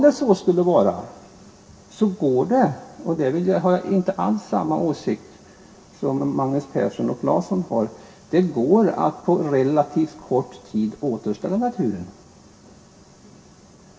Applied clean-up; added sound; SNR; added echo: none; none; none; reverberation time 0.2 s.